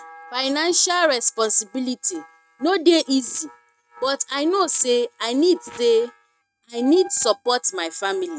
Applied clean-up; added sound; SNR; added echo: neural mask model RNNoise.